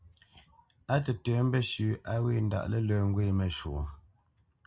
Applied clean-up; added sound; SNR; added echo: none; none; none; none.